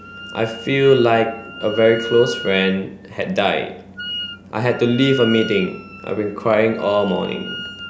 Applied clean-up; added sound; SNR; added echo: none; Wind instrument, woodwind instrument; 13 dB; none.